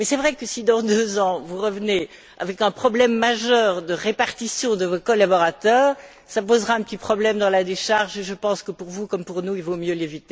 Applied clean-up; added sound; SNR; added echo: none; none; none; none.